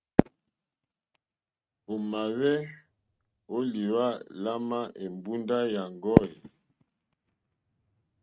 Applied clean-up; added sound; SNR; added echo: neural mask model RNNoise.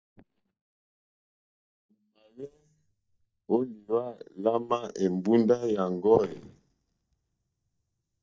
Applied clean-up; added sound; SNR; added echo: neural mask model DeepFilterNet 3.